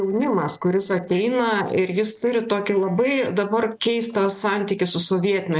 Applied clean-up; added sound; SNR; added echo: neural separator model SepFormer DNS4.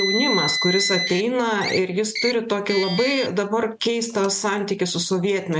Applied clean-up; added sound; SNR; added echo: none; Car; 6 dB; none.